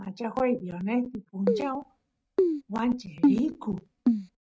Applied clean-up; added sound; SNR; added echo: neural mask model RNNoise.